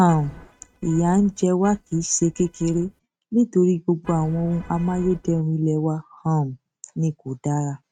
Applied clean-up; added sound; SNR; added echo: neural mask model RNNoise.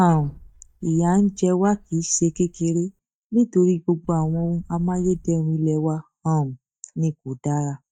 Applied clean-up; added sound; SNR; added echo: neural mask model DeepFilterNet 3.